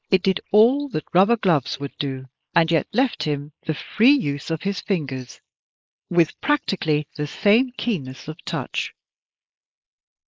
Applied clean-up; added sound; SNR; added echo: neural mask model Resemble Enhance denoiser.